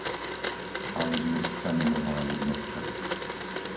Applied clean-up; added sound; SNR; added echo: none; Domestic sounds, home sounds; 0 dB; reverberation time 0.6 s.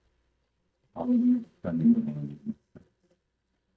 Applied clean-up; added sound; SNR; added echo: neural mask model DeepFilterNet 3.